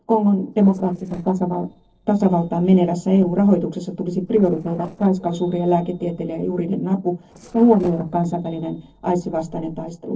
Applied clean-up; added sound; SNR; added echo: neural separator model SepFormer DNS4.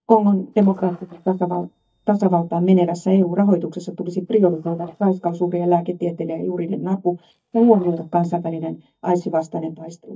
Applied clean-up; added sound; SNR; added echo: neural mask model DeepFilterNet 3.